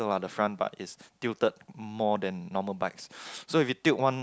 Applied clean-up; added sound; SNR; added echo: none; none; none; none.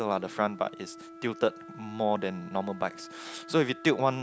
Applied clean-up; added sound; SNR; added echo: none; Wind instrument, woodwind instrument; 16 dB; none.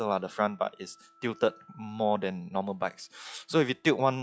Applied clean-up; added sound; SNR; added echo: classical method log-MMSE.